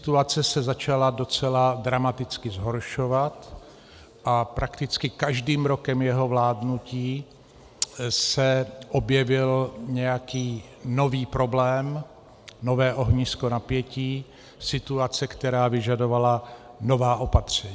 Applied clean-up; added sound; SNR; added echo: none; none; none; none.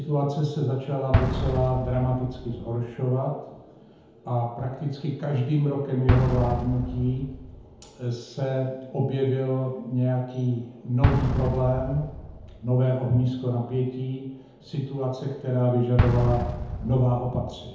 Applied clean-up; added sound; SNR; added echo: none; Explosion; 6 dB; reverberation time 0.9 s.